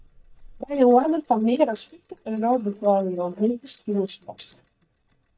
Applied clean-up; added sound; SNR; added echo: neural mask model DeepFilterNet 3.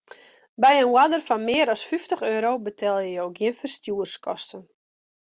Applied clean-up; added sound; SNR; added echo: none; none; none; none.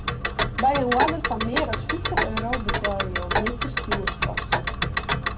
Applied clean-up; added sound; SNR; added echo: none; Tick; -4 dB; reverberation time 0.2 s.